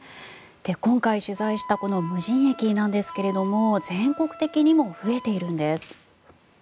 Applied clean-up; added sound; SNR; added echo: none; Wind instrument, woodwind instrument; 17 dB; none.